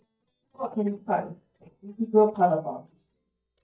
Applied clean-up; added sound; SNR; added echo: neural mask model DeepFilterNet 3.